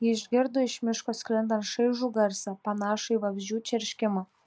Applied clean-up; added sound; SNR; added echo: none; none; none; none.